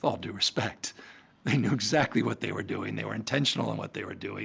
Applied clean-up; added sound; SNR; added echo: none; none; none; none.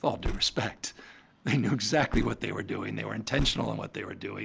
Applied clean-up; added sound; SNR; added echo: none; Car; 7 dB; none.